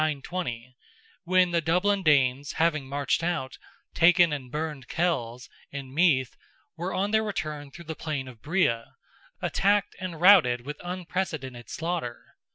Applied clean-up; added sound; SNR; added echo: none; none; none; none.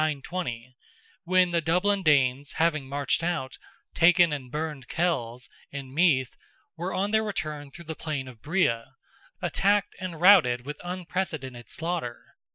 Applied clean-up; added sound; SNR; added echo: neural mask model Resemble Enhance denoiser.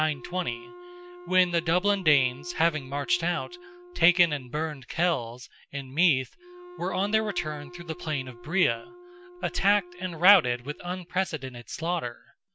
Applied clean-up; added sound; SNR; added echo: none; Wind instrument, woodwind instrument; 18 dB; none.